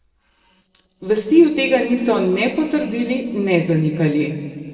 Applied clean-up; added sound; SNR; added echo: neural separator model SepFormer DNS4.